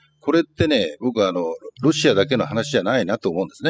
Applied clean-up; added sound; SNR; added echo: classical method spectral subtraction.